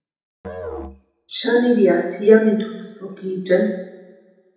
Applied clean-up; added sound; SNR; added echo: none; Musical instrument; 18 dB; reverberation time 0.9 s.